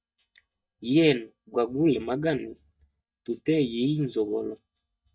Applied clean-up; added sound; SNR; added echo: neural mask model DeepFilterNet 3.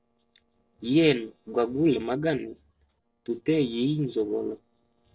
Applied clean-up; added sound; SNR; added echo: neural separator model SepFormer DNS4.